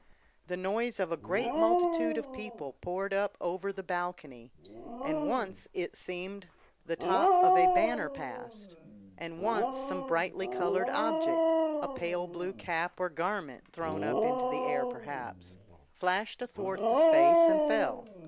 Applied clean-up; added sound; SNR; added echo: none; Dog; -4 dB; none.